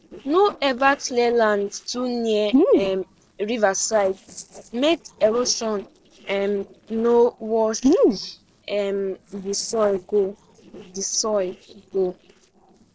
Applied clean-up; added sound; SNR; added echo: neural separator model SepFormer DNS4.